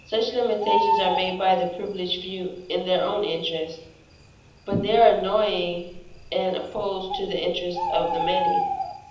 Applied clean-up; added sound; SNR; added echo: none; Bird; 5 dB; reverberation time 0.8 s.